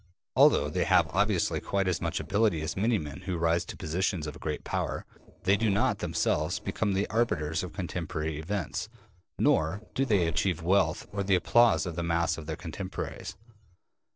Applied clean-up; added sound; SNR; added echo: neural separator model SepFormer DNS4.